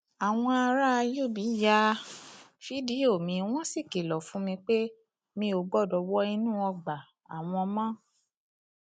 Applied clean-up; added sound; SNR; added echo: none; none; none; none.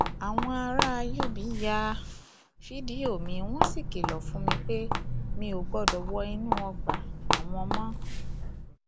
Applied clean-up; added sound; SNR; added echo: none; Walk, footsteps; -5 dB; none.